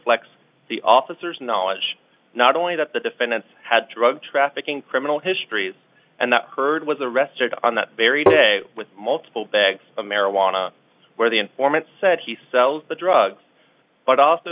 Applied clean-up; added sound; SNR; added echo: none; Tap; -3 dB; none.